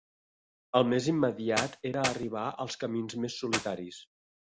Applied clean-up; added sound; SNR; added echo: none; Clapping; 4 dB; none.